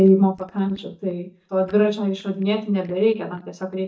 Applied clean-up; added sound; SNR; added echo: neural mask model DeepFilterNet 3.